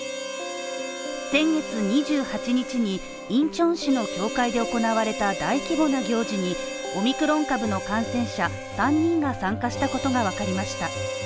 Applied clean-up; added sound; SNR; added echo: none; Harmonica; 9 dB; none.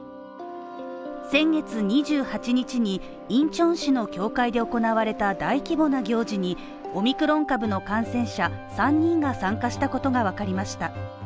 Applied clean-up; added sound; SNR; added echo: none; none; none; none.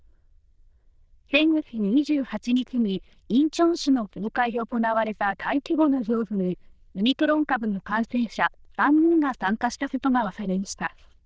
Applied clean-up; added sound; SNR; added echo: neural diffusion model UNIVERSE++.